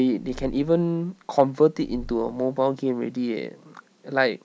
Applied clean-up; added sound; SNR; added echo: none; Purr; 18 dB; none.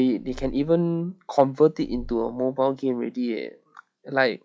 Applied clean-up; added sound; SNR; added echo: classical method log-MMSE.